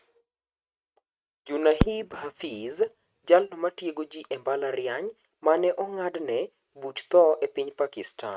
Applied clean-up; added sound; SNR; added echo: neural mask model RNNoise.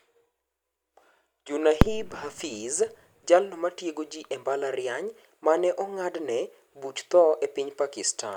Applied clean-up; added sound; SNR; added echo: none; Fireworks; 3 dB; none.